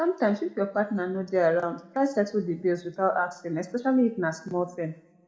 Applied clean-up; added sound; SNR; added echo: none; none; none; reverberation time 0.9 s.